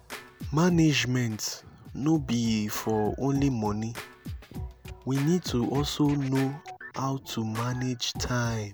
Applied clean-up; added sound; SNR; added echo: none; Scratching (performance technique); 13 dB; none.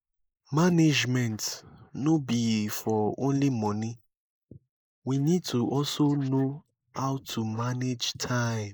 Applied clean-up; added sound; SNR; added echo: neural mask model Resemble Enhance denoiser.